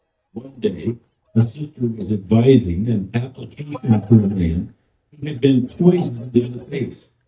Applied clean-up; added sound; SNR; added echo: neural mask model DeepFilterNet 3.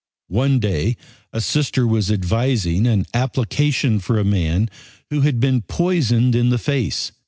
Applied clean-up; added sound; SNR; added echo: none; none; none; none.